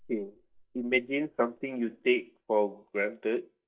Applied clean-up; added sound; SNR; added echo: neural mask model DeepFilterNet 3.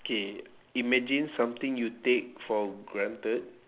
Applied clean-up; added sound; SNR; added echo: none; none; none; none.